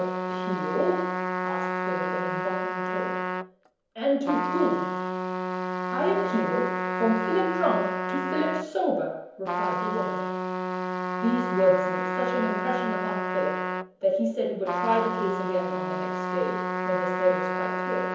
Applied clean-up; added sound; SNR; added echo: none; Trumpet; 1 dB; reverberation time 0.9 s.